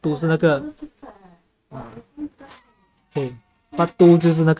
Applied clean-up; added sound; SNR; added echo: neural mask model RNNoise.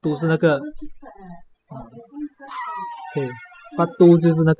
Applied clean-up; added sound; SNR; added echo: classical method spectral subtraction.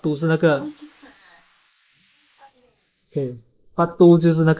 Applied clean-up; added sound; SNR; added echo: neural mask model Resemble Enhance denoiser.